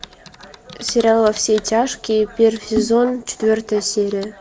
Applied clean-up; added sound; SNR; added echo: none; Typing; 15 dB; none.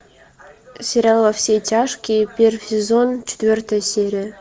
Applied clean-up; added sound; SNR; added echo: none; none; none; none.